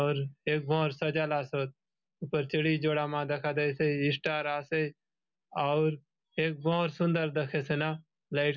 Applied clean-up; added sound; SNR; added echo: none; none; none; none.